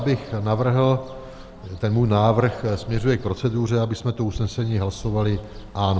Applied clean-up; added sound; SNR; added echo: none; Bird; 16 dB; none.